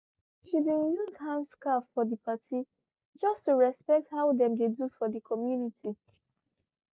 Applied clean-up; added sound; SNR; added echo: none; none; none; none.